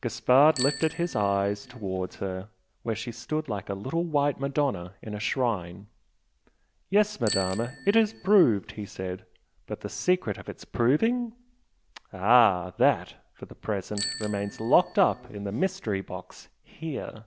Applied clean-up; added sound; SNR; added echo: none; Bicycle bell; 17 dB; none.